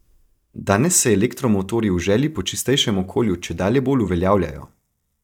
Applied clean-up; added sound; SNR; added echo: neural mask model DeepFilterNet 3.